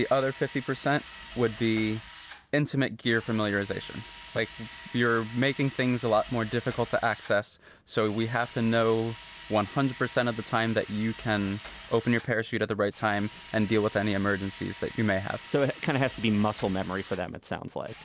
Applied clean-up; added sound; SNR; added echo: none; Drill; 17 dB; none.